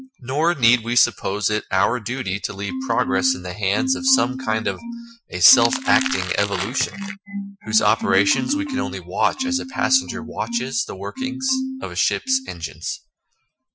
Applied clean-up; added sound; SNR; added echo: classical method Wiener filter.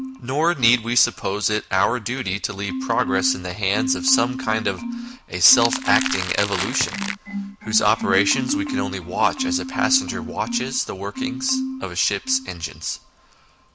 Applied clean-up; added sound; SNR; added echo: none; Crackle + Marimba, xylophone; 6 dB; none.